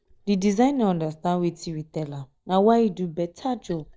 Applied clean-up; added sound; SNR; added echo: neural mask model DeepFilterNet 3.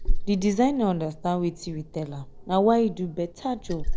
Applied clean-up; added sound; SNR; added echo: none; Liquid; 3 dB; none.